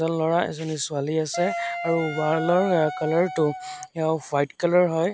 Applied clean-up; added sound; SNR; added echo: none; Wind instrument, woodwind instrument; 9 dB; none.